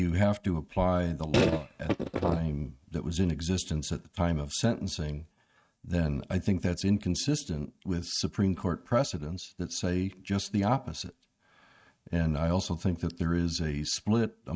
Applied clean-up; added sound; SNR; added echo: neural mask model RNNoise.